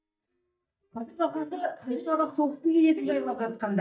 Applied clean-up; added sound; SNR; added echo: neural mask model DeepFilterNet 3.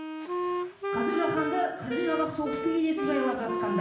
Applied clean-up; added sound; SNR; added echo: none; Wind instrument, woodwind instrument; 2 dB; reverberation time 0.9 s.